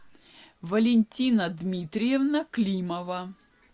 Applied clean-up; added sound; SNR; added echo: none; none; none; none.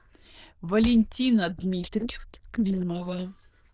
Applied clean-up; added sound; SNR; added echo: neural diffusion model UNIVERSE++.